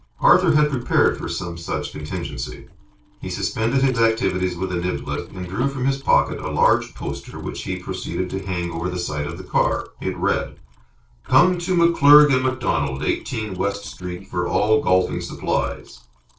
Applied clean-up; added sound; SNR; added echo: neural separator model SepFormer DNS4.